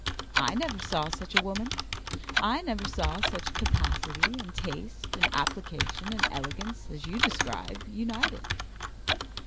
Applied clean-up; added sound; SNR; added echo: none; Clock + Typing; -3 dB; none.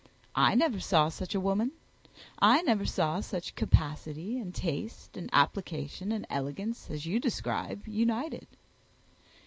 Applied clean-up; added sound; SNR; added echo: none; none; none; none.